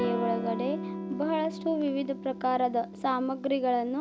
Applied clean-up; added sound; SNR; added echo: none; Electric guitar / Strum; 8 dB; none.